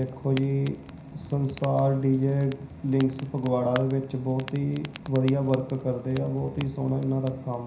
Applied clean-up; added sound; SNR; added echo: none; Fire; 20 dB; reverberation time 0.5 s.